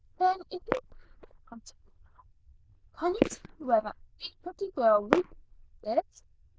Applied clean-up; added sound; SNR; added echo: neural diffusion model UNIVERSE++.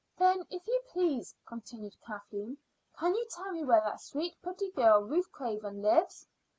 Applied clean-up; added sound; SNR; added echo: none; none; none; none.